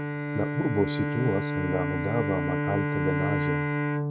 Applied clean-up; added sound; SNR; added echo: none; Bowed string instrument; -2 dB; none.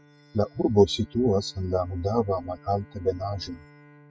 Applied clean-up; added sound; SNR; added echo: classical method spectral subtraction.